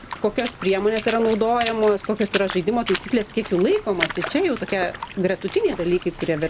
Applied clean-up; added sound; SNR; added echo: none; Water / Splash, splatter; 11 dB; none.